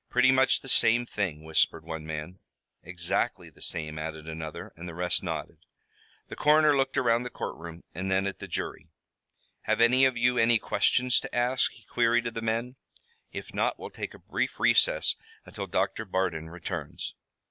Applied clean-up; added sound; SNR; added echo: neural mask model Resemble Enhance denoiser.